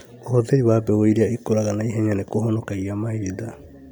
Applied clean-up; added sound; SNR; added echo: none; none; none; none.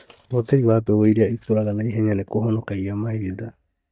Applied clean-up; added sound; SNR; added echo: neural mask model DeepFilterNet 3.